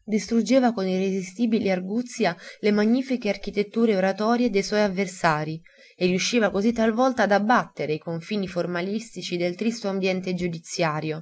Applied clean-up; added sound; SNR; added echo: none; none; none; none.